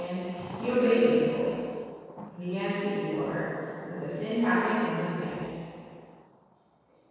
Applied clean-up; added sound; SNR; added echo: none; Thunder; 18 dB; reverberation time 2.2 s.